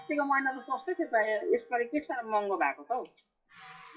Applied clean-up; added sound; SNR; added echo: classical method WPE with log-MMSE.